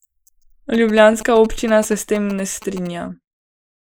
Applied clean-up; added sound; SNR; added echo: neural mask model Resemble Enhance denoiser.